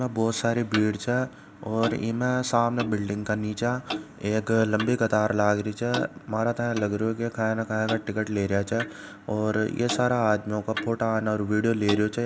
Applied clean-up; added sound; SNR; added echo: none; Clock; 13 dB; none.